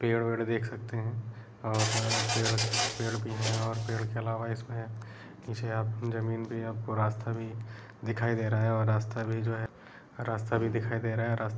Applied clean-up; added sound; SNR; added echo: none; Printer; 2 dB; none.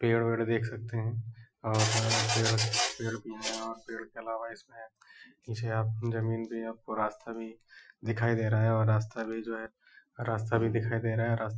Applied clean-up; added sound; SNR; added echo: classical method Wiener filter.